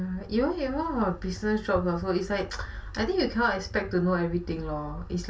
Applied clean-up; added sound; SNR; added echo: none; none; none; reverberation time 0.2 s.